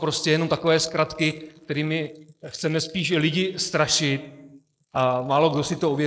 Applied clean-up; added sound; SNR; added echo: neural mask model Resemble Enhance denoiser.